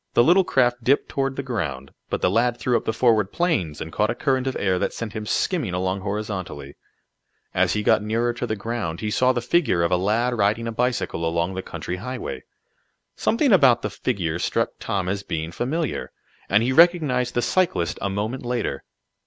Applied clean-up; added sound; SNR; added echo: none; none; none; none.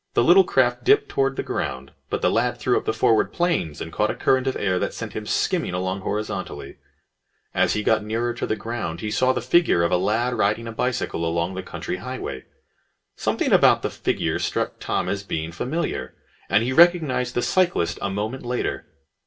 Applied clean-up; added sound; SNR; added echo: none; none; none; reverberation time 0.2 s.